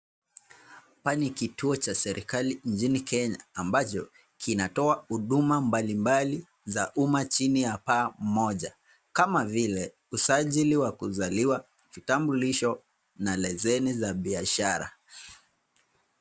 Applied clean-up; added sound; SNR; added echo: none; none; none; none.